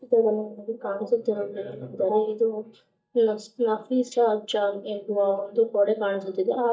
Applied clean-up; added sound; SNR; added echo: neural mask model DeepFilterNet 3.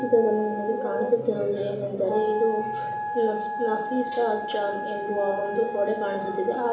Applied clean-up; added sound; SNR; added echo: none; Wind instrument, woodwind instrument; 7 dB; reverberation time 0.8 s.